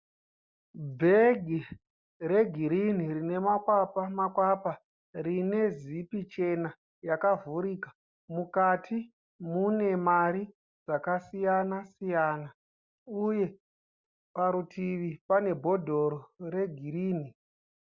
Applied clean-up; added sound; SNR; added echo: none; none; none; none.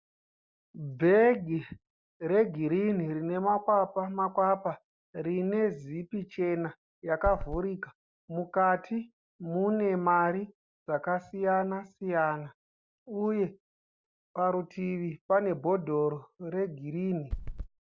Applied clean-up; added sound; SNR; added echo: none; Run; 5 dB; none.